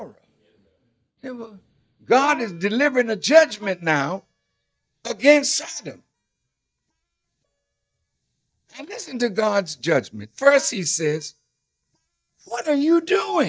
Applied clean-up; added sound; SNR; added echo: neural mask model DeepFilterNet 3.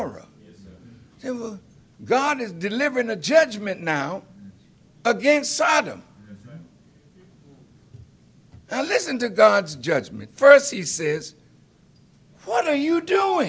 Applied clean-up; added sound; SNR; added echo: none; none; none; none.